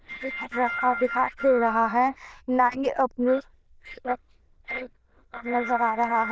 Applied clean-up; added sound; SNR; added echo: neural diffusion model UNIVERSE++.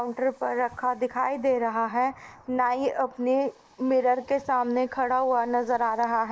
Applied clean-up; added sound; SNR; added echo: neural mask model Resemble Enhance denoiser.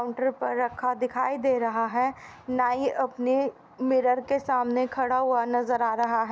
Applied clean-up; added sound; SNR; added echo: none; none; none; none.